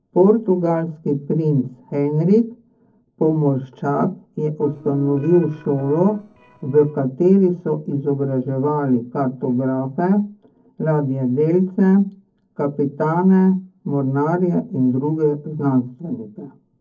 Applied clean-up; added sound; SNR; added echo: neural separator model SepFormer DNS4.